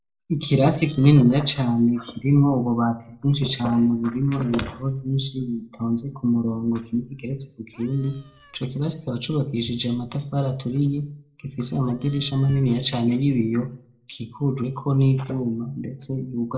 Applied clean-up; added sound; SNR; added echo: neural separator model SepFormer DNS4.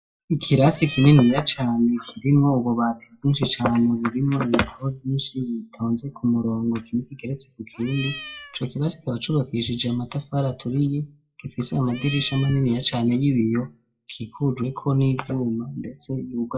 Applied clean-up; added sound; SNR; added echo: classical method WPE with log-MMSE.